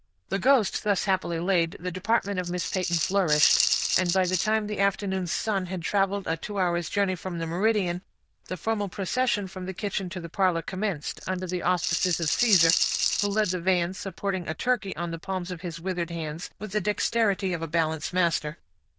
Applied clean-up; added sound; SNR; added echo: neural diffusion model UNIVERSE++.